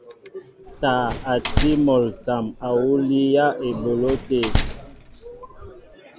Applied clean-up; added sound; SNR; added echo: none; Slam; 6 dB; none.